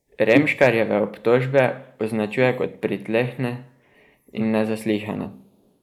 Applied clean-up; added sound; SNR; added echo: neural mask model Resemble Enhance denoiser.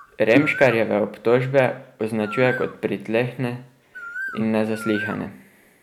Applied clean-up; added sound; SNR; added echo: none; Bird; 14 dB; none.